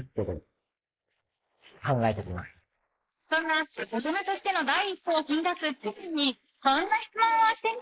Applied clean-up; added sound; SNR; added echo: neural mask model Resemble Enhance denoiser.